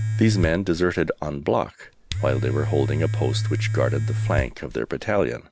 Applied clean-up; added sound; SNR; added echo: none; Domestic sounds, home sounds; 2 dB; none.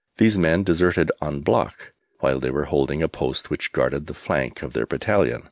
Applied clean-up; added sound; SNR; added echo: none; none; none; none.